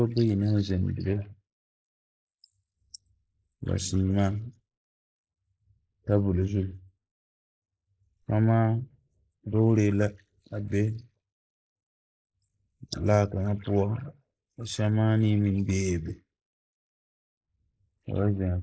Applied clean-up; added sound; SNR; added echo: neural mask model Resemble Enhance denoiser.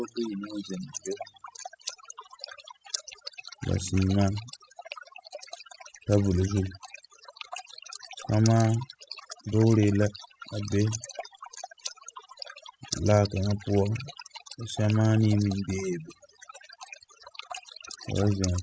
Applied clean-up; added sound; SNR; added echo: classical method spectral subtraction.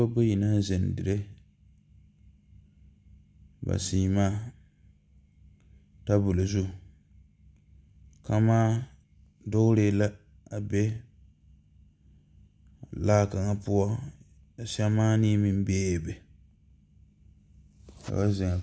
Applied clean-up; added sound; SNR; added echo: none; none; none; none.